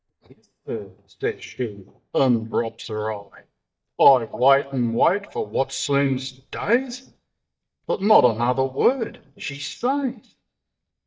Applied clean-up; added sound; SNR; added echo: neural mask model DeepFilterNet 3.